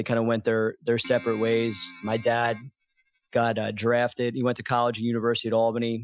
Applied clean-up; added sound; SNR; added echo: classical method Wiener filter.